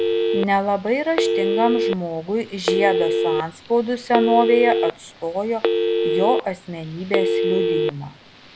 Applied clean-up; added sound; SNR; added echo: none; Telephone; -1 dB; none.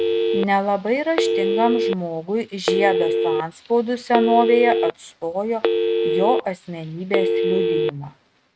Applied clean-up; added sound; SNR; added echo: neural mask model RNNoise.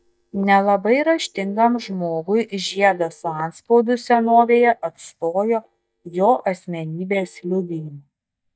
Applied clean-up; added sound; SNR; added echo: neural mask model DeepFilterNet 3.